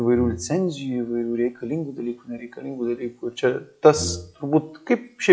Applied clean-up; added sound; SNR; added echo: classical method log-MMSE.